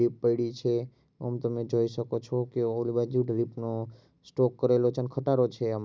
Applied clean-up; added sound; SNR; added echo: none; none; none; none.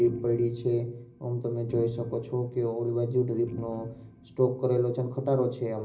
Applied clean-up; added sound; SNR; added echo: none; Organ; 15 dB; reverberation time 0.5 s.